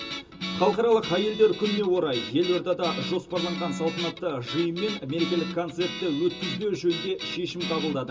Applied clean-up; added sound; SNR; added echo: none; Guitar; 8 dB; reverberation time 0.2 s.